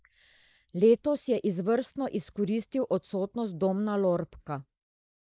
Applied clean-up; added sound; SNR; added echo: neural mask model Resemble Enhance denoiser.